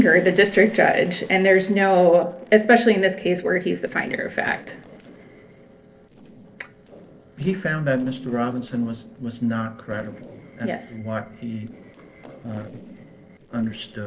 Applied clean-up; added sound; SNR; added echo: neural separator model SepFormer DNS4.